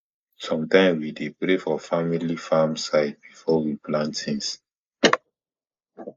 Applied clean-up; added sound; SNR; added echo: neural mask model Resemble Enhance denoiser.